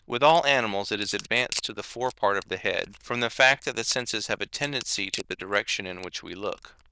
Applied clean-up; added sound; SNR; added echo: neural diffusion model UNIVERSE++.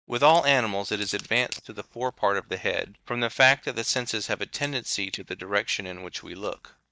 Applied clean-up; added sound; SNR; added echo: neural mask model DeepFilterNet 3.